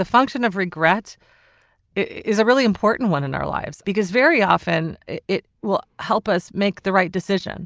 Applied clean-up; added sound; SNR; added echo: none; none; none; none.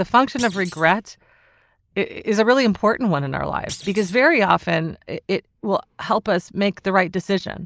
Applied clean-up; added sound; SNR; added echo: neural mask model Resemble Enhance denoiser.